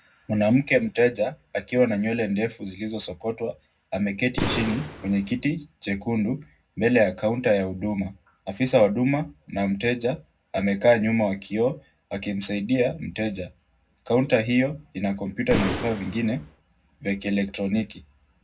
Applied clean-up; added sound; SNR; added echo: none; Boom; 5 dB; reverberation time 0.3 s.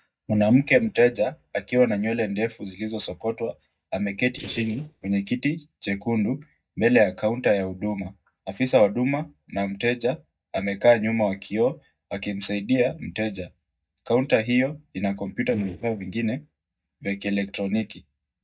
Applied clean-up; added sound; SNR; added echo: neural mask model DeepFilterNet 3.